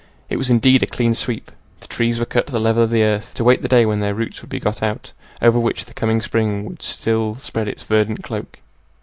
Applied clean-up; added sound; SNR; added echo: none; none; none; none.